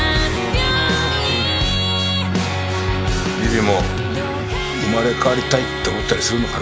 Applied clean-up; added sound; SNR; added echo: none; Wind instrument, woodwind instrument; 12 dB; none.